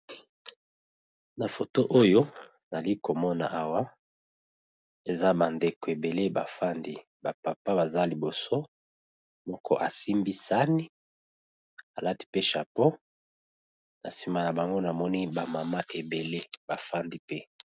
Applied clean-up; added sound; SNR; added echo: none; none; none; none.